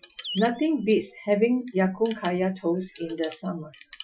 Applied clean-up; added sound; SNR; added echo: classical method Wiener filter.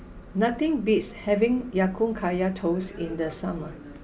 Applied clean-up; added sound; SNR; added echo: none; none; none; none.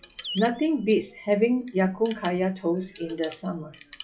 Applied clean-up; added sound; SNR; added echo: classical method log-MMSE.